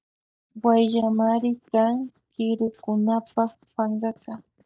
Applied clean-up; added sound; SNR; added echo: neural mask model DeepFilterNet 3.